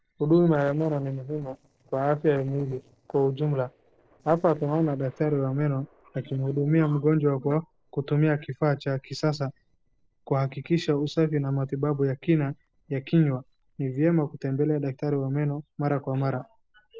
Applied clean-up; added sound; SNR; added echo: neural separator model SepFormer DNS4.